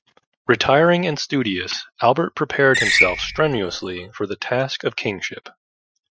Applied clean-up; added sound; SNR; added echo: classical method Wiener filter.